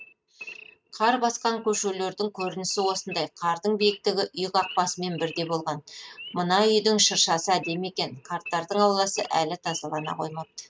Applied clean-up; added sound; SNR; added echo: neural mask model RNNoise.